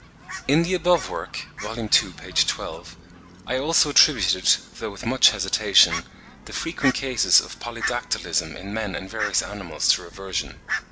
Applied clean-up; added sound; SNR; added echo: none; Fowl; 12 dB; none.